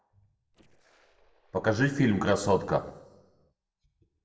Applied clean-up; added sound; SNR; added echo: neural separator model SepFormer DNS4.